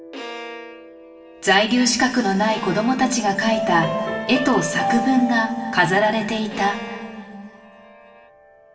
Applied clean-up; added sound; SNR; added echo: none; Bowed string instrument; 18 dB; reverberation time 2.8 s.